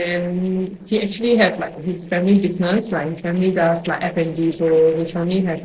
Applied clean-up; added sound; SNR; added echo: neural separator model SepFormer DNS4.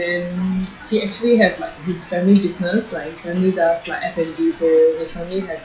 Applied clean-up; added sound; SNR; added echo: classical method WPE with log-MMSE.